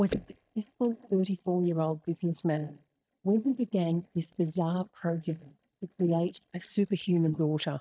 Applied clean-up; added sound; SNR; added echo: neural mask model DeepFilterNet 3.